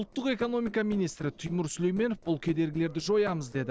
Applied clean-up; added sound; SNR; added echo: neural separator model SepFormer DNS4.